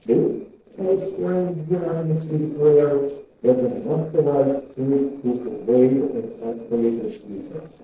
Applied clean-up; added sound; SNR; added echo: neural separator model SepFormer DNS4.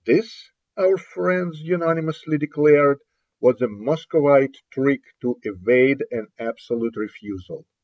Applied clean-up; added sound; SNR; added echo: none; none; none; none.